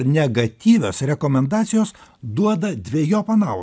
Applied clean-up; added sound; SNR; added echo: none; none; none; none.